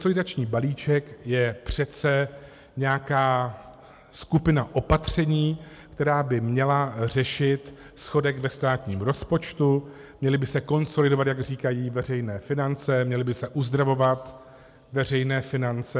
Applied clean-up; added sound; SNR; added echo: none; none; none; none.